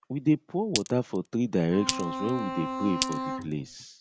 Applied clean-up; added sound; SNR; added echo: none; Bowed string instrument + Glass; 5 dB; none.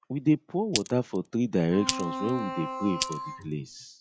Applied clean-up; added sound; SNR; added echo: classical method log-MMSE.